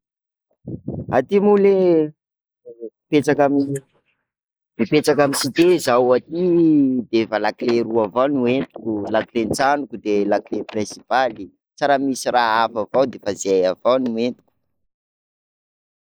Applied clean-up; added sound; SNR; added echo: neural mask model Resemble Enhance denoiser.